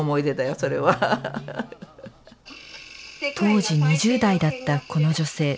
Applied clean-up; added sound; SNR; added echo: none; none; none; none.